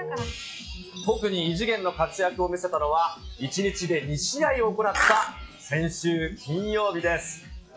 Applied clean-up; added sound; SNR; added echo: classical method log-MMSE.